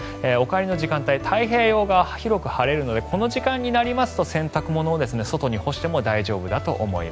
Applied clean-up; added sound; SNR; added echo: none; none; none; none.